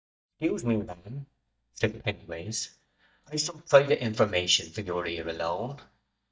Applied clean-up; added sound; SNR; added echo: neural mask model DeepFilterNet 3.